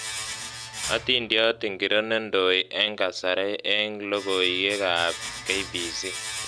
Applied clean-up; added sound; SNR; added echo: none; Domestic sounds, home sounds; 11 dB; none.